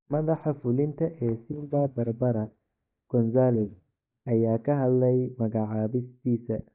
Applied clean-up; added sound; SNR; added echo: neural mask model DeepFilterNet 3.